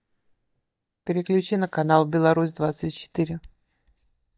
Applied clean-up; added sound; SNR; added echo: neural mask model DeepFilterNet 3.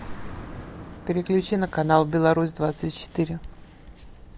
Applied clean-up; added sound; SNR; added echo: none; Car passing by; 16 dB; none.